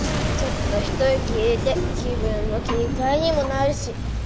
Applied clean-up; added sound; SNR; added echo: none; Boom; 1 dB; none.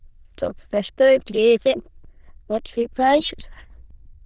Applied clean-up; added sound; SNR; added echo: neural diffusion model UNIVERSE++.